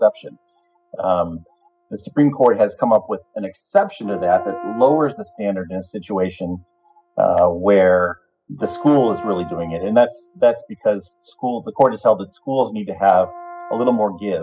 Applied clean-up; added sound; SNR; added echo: classical method spectral subtraction.